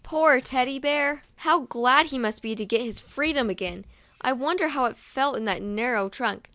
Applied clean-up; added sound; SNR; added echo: none; none; none; none.